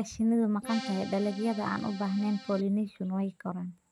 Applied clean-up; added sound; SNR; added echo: none; Accordion; 13 dB; none.